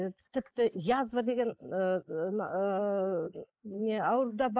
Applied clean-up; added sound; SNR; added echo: neural mask model Resemble Enhance denoiser.